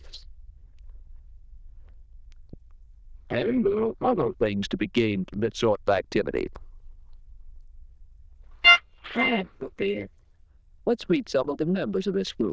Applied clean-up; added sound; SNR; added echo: neural diffusion model UNIVERSE++.